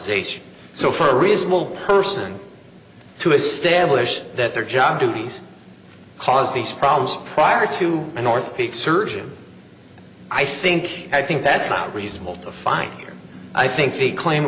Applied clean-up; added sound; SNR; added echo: none; none; none; none.